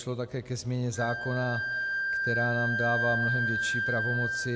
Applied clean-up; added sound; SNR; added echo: none; Wind instrument, woodwind instrument; 0 dB; none.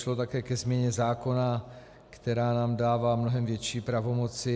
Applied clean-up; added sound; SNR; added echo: none; none; none; none.